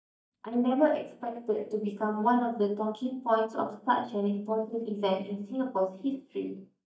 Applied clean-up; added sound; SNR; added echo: neural mask model DeepFilterNet 3.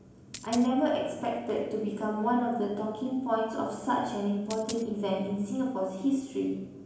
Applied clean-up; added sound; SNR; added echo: none; Coin (dropping); 14 dB; reverberation time 1.0 s.